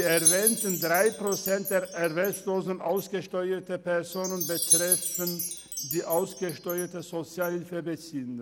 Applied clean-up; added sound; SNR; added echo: none; Wind chime; 3 dB; none.